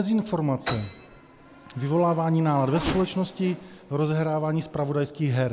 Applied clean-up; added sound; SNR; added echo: none; Race car, auto racing / Accelerating, revving, vroom + Piano; 13 dB; none.